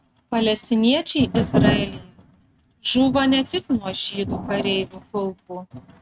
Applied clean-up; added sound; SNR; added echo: neural mask model RNNoise.